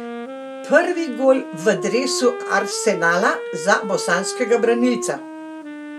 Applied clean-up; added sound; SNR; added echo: none; Wind instrument, woodwind instrument; 9 dB; none.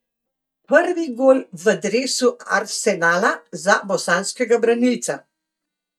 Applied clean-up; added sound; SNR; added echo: neural mask model DeepFilterNet 3.